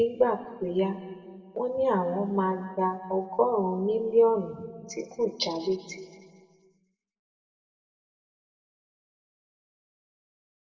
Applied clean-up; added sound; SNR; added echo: none; none; none; reverberation time 1.4 s.